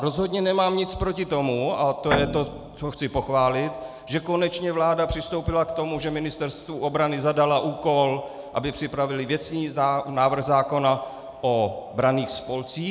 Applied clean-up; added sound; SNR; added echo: none; Guitar; 5 dB; none.